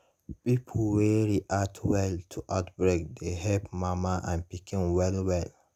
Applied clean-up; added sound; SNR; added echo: none; none; none; none.